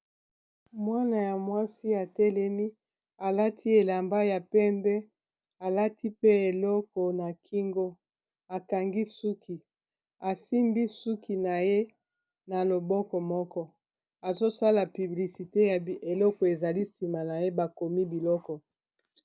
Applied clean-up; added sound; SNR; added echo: none; none; none; none.